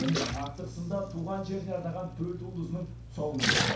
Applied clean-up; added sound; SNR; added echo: none; Splash, splatter; 1 dB; reverberation time 0.6 s.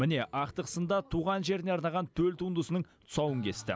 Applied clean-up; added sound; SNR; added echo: none; none; none; none.